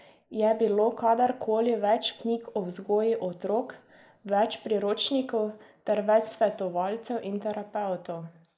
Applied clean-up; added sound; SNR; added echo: neural mask model Resemble Enhance denoiser.